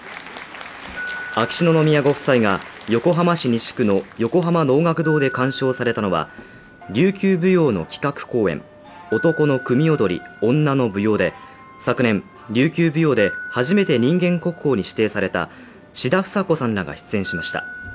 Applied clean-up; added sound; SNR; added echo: none; Glockenspiel; 18 dB; none.